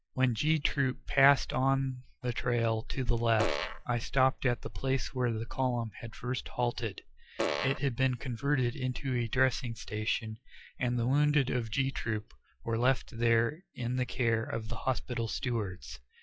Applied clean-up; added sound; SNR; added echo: classical method log-MMSE.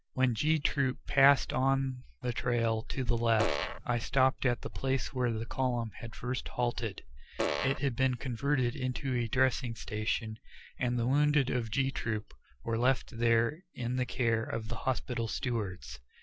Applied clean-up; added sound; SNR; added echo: none; Fart; 3 dB; none.